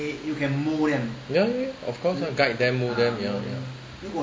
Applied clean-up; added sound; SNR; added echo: none; none; none; none.